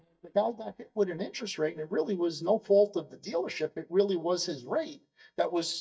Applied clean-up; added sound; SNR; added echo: neural mask model DeepFilterNet 3.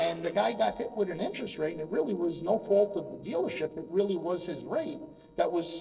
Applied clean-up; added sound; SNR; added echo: neural separator model SepFormer DNS4.